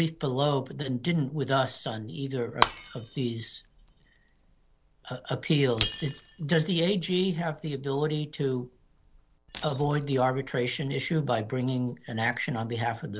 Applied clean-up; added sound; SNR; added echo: none; Shatter; 12 dB; none.